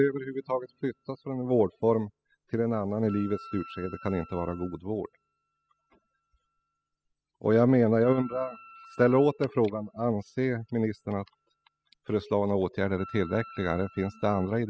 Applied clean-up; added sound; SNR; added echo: classical method spectral subtraction.